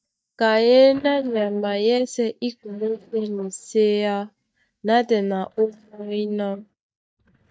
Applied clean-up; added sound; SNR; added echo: neural mask model DeepFilterNet 3.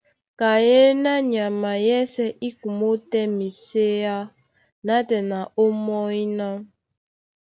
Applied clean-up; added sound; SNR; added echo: none; none; none; none.